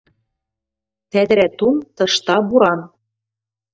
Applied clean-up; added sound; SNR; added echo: neural mask model DeepFilterNet 3.